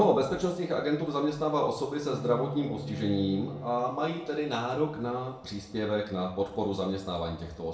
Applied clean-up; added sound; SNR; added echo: none; Bowed string instrument; 11 dB; reverberation time 0.5 s.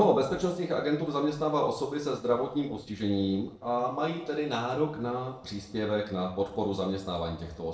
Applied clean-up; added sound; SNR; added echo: neural separator model SepFormer DNS4.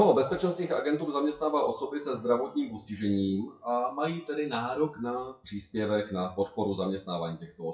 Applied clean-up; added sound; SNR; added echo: classical method WPE with log-MMSE.